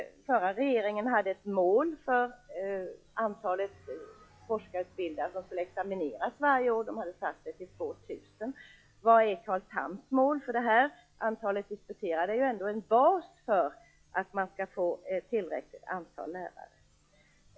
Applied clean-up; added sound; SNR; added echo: classical method log-MMSE.